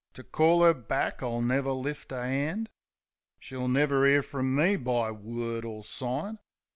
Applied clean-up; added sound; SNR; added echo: none; none; none; none.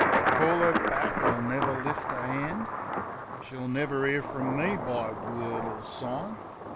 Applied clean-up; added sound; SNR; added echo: none; Thunder; -1 dB; none.